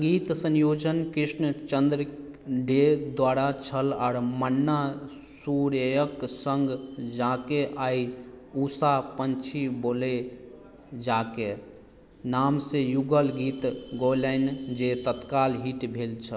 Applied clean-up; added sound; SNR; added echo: none; none; none; none.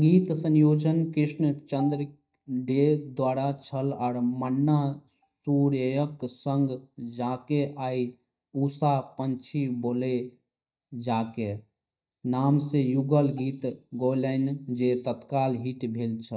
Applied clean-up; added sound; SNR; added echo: neural mask model DeepFilterNet 3.